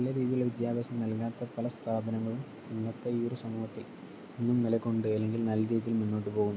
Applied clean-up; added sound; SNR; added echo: none; none; none; none.